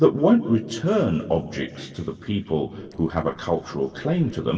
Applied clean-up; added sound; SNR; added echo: neural separator model SepFormer DNS4.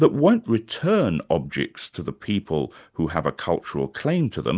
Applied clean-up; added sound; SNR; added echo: none; none; none; none.